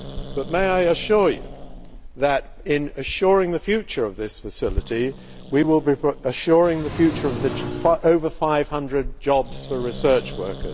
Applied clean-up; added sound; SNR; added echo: none; Growling + Engine; 11 dB; none.